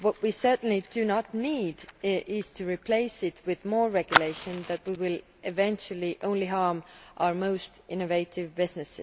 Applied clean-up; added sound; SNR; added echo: none; Fire; 9 dB; none.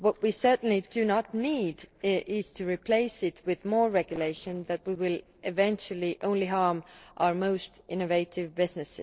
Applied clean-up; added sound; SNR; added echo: neural separator model SepFormer DNS4.